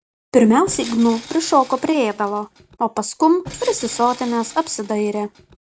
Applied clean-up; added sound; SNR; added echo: none; Tools; 18 dB; none.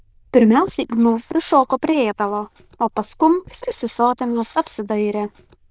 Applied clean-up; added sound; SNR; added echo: neural diffusion model UNIVERSE++.